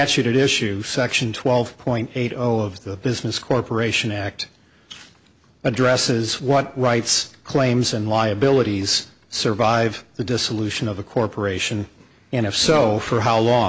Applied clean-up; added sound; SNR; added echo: none; none; none; none.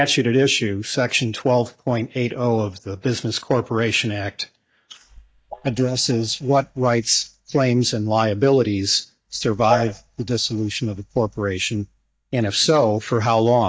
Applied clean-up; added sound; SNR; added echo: neural mask model DeepFilterNet 3.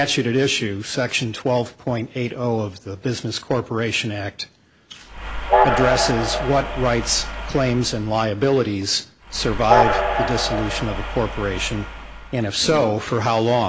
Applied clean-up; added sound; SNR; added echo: none; Train; 1 dB; none.